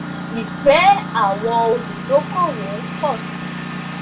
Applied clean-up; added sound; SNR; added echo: none; Engine; 8 dB; reverberation time 0.1 s.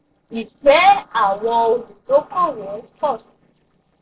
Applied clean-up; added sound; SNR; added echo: neural separator model SepFormer DNS4.